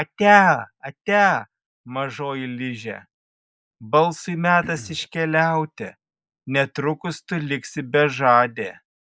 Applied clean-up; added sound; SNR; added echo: neural mask model Resemble Enhance denoiser.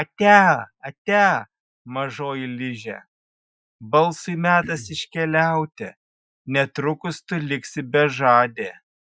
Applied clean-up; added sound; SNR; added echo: classical method Wiener filter.